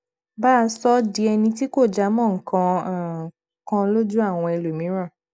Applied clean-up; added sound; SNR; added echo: none; none; none; none.